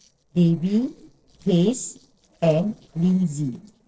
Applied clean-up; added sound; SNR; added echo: neural separator model SepFormer DNS4.